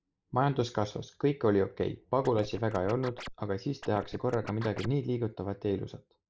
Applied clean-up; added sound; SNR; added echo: neural mask model Resemble Enhance denoiser.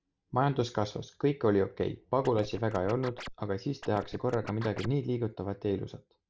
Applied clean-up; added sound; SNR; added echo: none; Scratching (performance technique); 13 dB; none.